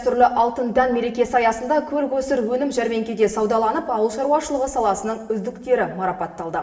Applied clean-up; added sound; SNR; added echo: none; none; none; reverberation time 0.9 s.